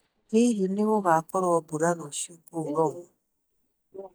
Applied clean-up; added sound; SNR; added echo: neural mask model DeepFilterNet 3.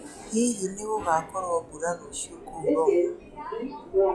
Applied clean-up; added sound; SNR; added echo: classical method log-MMSE.